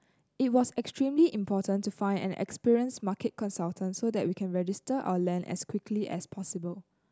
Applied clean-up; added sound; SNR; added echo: none; none; none; none.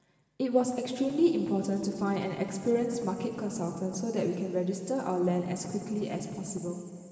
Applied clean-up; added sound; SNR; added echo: none; Strum; 17 dB; reverberation time 2.7 s.